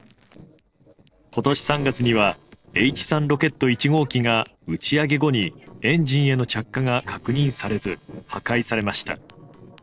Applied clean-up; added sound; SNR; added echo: neural separator model SepFormer DNS4.